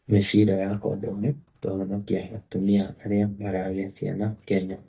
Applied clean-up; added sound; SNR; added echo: neural mask model DeepFilterNet 3.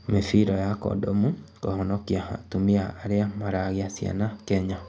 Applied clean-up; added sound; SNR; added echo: none; none; none; none.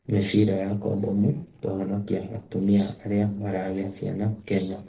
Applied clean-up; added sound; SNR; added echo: neural separator model SepFormer DNS4.